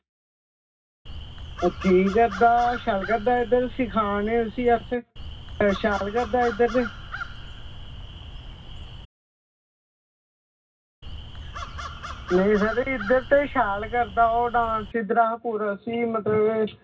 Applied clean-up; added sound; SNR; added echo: none; Crow; 11 dB; reverberation time 0.4 s.